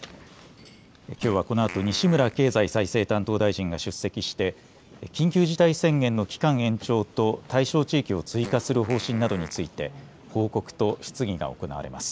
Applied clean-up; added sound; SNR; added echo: none; Fart; 17 dB; none.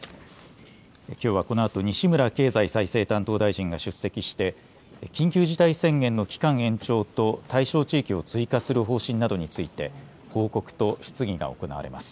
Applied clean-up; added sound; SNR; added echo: none; none; none; none.